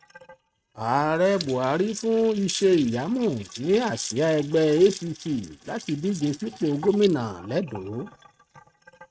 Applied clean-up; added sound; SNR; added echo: neural mask model RNNoise.